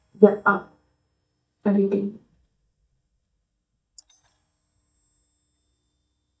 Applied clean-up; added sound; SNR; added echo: neural mask model DeepFilterNet 3.